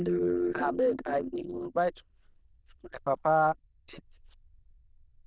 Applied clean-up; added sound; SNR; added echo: neural diffusion model UNIVERSE++.